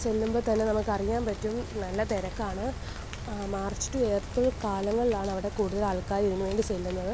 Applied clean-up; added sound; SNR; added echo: none; Rain; 8 dB; none.